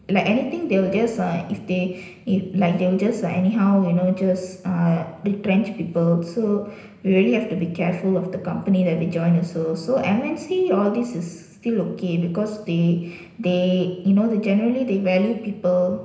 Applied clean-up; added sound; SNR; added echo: none; none; none; reverberation time 0.9 s.